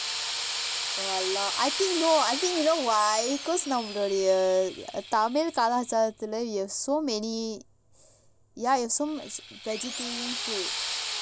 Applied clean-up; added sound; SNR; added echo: none; Drill; 7 dB; none.